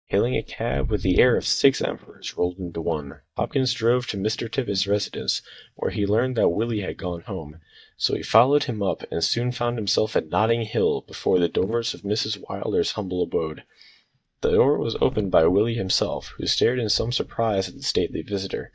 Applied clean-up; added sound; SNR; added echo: neural mask model DeepFilterNet 3.